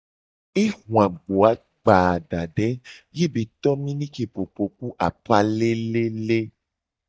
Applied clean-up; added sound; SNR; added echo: neural mask model DeepFilterNet 3.